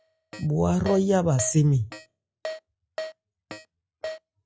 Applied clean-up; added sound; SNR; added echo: classical method log-MMSE.